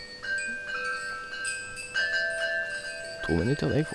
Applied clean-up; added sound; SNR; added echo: none; Wind chime; -1 dB; none.